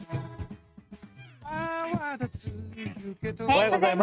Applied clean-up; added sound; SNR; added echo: neural mask model RNNoise.